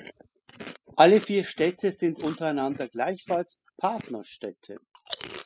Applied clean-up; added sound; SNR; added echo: classical method spectral subtraction.